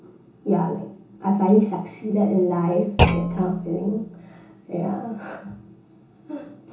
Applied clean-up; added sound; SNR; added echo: none; Thump, thud; 2 dB; reverberation time 0.6 s.